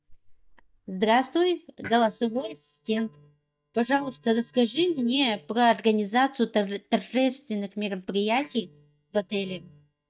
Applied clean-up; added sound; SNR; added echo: neural mask model DeepFilterNet 3.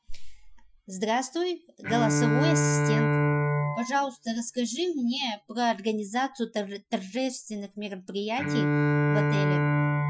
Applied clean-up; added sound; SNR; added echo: classical method Wiener filter.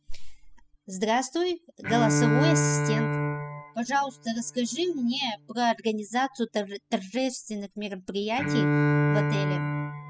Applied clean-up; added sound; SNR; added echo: classical method spectral subtraction.